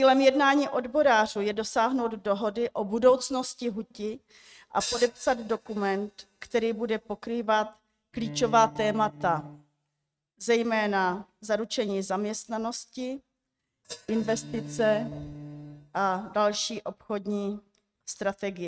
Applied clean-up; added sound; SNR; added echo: neural mask model RNNoise.